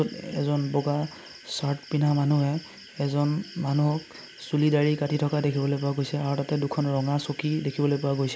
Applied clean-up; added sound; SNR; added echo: none; none; none; none.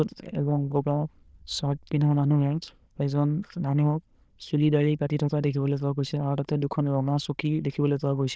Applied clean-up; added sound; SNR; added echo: neural diffusion model UNIVERSE++.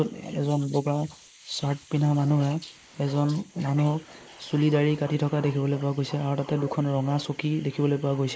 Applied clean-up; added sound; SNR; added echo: neural mask model Resemble Enhance denoiser.